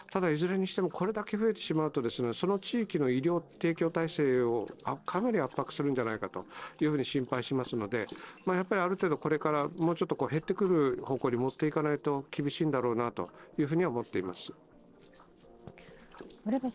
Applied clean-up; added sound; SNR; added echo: neural separator model SepFormer DNS4.